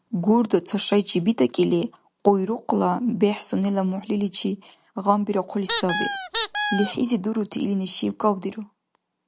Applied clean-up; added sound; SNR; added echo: none; Squeak; -4 dB; none.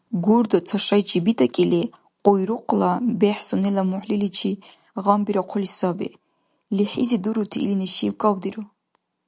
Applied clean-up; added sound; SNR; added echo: none; none; none; none.